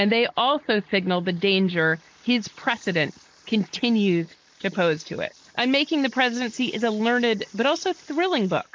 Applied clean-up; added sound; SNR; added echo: neural mask model Resemble Enhance denoiser.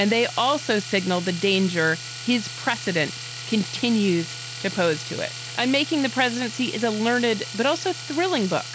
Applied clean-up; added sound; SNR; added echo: none; Domestic sounds, home sounds; 11 dB; none.